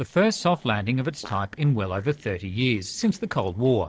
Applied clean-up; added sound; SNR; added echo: neural separator model SepFormer DNS4.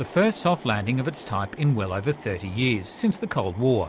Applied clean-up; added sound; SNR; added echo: none; none; none; none.